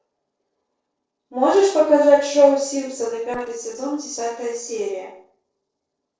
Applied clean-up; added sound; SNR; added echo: neural separator model SepFormer DNS4.